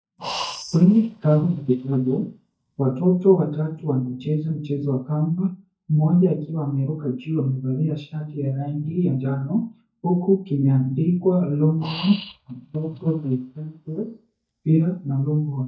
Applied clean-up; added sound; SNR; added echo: neural mask model DeepFilterNet 3.